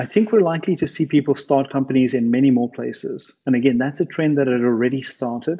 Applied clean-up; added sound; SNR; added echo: none; none; none; none.